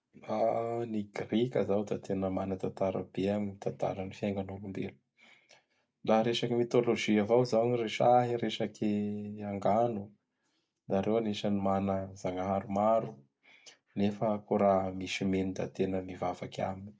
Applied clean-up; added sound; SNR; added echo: none; none; none; none.